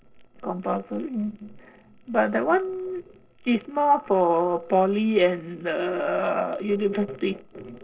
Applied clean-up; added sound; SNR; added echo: neural separator model SepFormer DNS4.